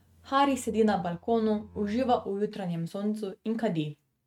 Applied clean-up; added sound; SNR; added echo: neural mask model RNNoise.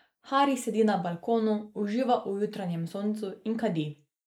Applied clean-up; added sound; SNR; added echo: neural mask model Resemble Enhance denoiser.